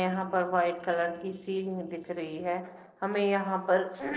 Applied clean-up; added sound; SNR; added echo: neural separator model SepFormer DNS4.